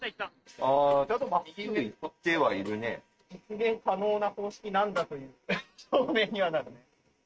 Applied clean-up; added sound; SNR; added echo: neural mask model RNNoise.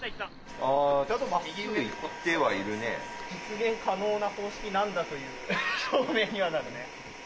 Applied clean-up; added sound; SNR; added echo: none; none; none; none.